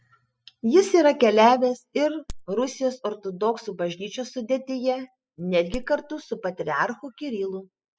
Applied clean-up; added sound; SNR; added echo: classical method spectral subtraction.